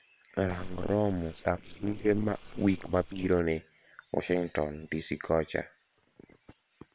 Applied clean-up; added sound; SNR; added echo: neural separator model SepFormer WHAM!.